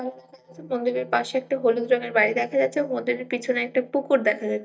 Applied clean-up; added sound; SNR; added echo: neural mask model DeepFilterNet 3.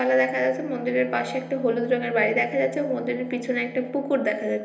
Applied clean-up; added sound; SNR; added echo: none; Bowed string instrument; 19 dB; reverberation time 1.0 s.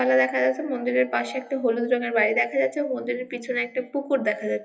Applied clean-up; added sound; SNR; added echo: classical method WPE with log-MMSE.